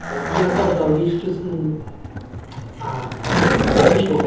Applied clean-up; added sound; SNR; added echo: none; Skateboard; -2 dB; reverberation time 1.3 s.